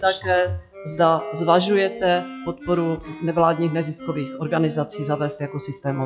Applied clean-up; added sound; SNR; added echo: classical method log-MMSE.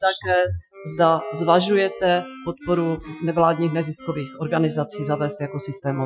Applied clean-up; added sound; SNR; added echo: classical method Wiener filter.